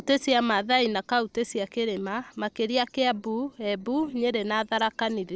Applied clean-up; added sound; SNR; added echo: neural separator model SepFormer DNS4.